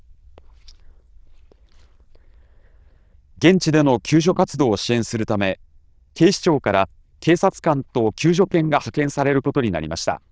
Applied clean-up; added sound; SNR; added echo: neural diffusion model UNIVERSE++.